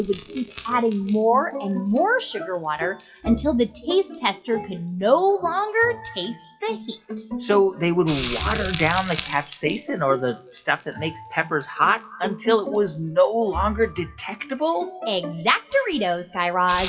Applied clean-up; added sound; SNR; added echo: classical method WPE with log-MMSE.